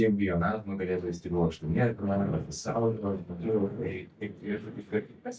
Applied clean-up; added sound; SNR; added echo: neural mask model DeepFilterNet 3.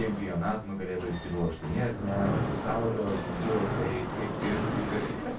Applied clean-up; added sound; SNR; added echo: none; Mechanisms; 2 dB; reverberation time 0.2 s.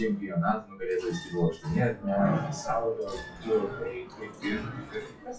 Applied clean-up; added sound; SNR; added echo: classical method WPE with log-MMSE.